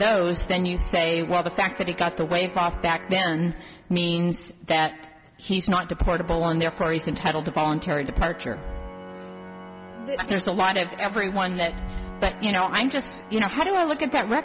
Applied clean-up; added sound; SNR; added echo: none; Organ; 17 dB; none.